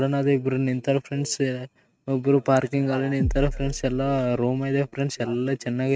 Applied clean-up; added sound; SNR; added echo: neural mask model RNNoise.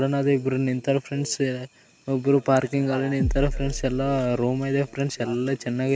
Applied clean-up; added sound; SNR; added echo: none; Bass drum; 6 dB; none.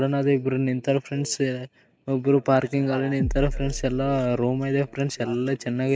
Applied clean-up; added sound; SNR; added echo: neural mask model DeepFilterNet 3.